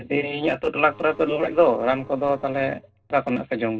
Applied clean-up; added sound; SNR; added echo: neural separator model SepFormer DNS4.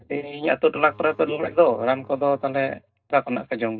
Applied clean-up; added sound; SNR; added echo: neural mask model DeepFilterNet 3.